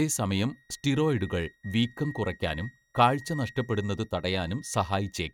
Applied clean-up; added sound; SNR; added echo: neural mask model RNNoise.